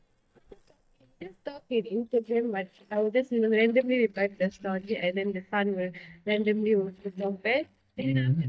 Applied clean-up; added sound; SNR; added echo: neural mask model DeepFilterNet 3.